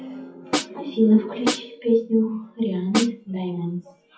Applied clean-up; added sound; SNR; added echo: classical method WPE with log-MMSE.